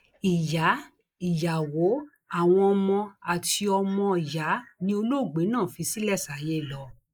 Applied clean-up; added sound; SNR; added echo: neural mask model Resemble Enhance denoiser.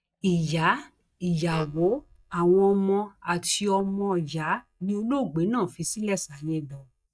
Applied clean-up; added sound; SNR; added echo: neural mask model DeepFilterNet 3.